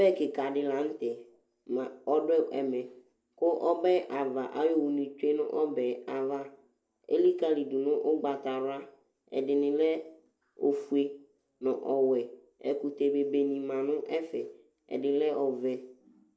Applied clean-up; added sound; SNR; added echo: none; none; none; none.